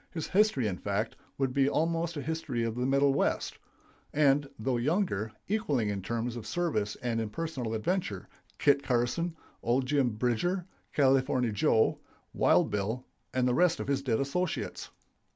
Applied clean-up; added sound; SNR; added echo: none; none; none; none.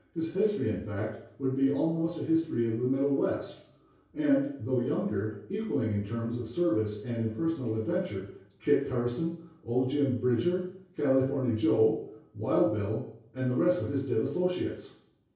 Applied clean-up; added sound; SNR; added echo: none; none; none; reverberation time 0.6 s.